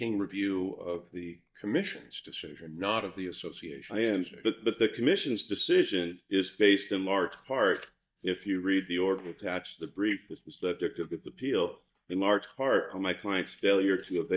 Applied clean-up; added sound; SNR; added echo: neural mask model DeepFilterNet 3.